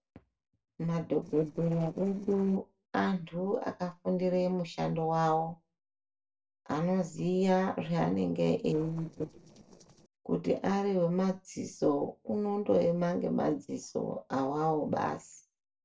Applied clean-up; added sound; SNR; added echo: neural separator model SepFormer DNS4.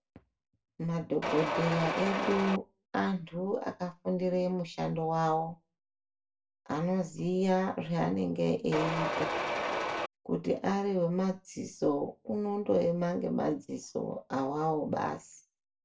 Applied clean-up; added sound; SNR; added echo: none; Mechanisms; 0 dB; reverberation time 0.2 s.